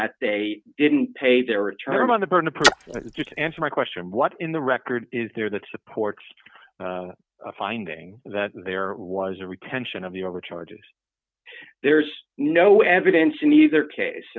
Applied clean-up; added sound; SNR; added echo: neural mask model RNNoise.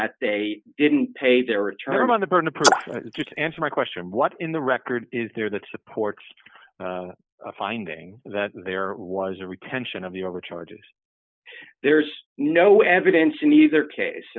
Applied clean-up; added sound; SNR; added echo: neural mask model Resemble Enhance denoiser.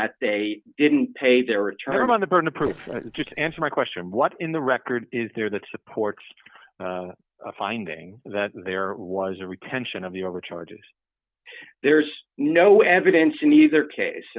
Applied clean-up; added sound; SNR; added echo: neural separator model SepFormer DNS4.